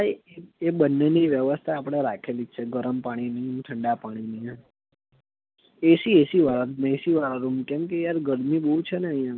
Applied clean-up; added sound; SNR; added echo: none; none; none; none.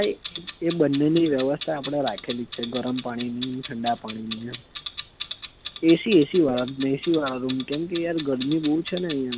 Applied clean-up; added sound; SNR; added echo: none; Clock; 10 dB; none.